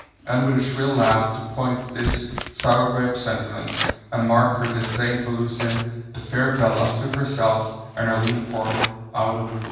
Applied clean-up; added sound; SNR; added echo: none; Tearing; 11 dB; reverberation time 1.2 s.